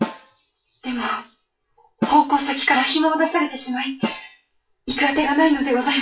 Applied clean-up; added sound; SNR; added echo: classical method WPE with log-MMSE.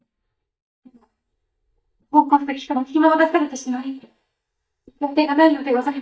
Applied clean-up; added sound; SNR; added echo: neural mask model DeepFilterNet 3.